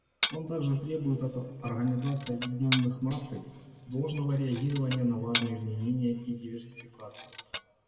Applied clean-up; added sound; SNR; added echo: none; Glass; 5 dB; reverberation time 2.0 s.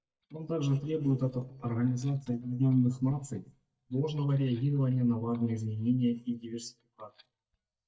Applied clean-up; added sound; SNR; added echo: neural mask model DeepFilterNet 3.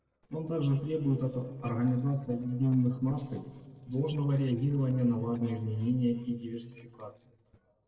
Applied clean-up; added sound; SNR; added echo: neural separator model SepFormer DNS4.